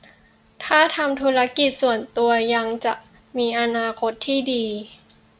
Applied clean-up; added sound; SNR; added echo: none; none; none; none.